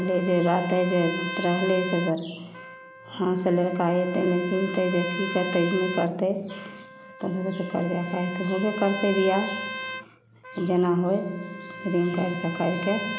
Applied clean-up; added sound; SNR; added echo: none; Trumpet; 10 dB; none.